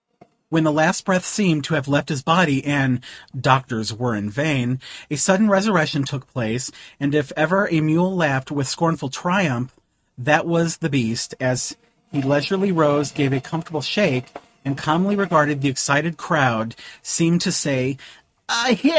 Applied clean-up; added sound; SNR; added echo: neural mask model RNNoise.